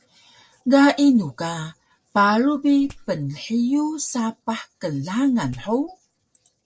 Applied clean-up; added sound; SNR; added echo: neural separator model SepFormer DNS4.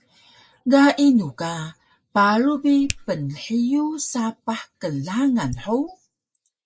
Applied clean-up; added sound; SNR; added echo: neural mask model Resemble Enhance denoiser.